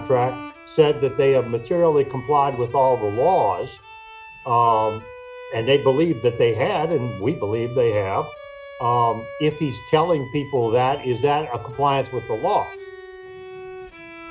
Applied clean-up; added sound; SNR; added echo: none; Bowed string instrument; 17 dB; none.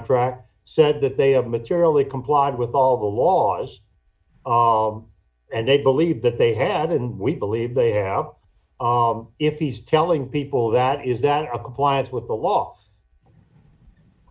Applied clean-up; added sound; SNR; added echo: none; none; none; none.